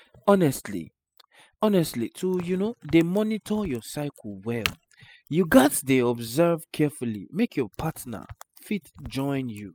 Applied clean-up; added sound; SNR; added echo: classical method spectral subtraction.